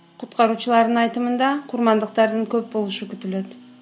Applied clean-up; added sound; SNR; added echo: none; none; none; none.